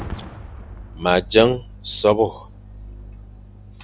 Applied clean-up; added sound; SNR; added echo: none; Fireworks; 17 dB; none.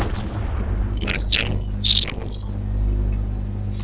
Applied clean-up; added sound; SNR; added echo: neural separator model SepFormer DNS4.